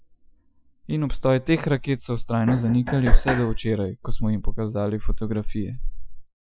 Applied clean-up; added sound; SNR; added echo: classical method Wiener filter.